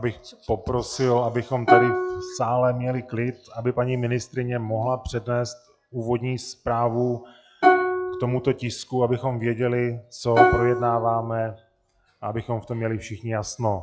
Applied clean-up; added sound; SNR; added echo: classical method log-MMSE.